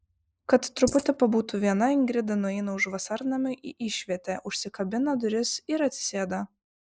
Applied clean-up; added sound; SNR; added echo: neural mask model Resemble Enhance denoiser.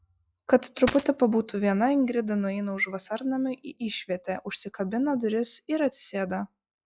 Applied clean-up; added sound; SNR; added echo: classical method log-MMSE.